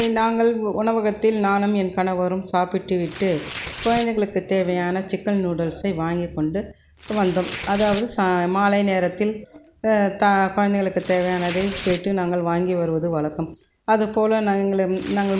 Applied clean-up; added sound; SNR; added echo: none; Tearing; 16 dB; none.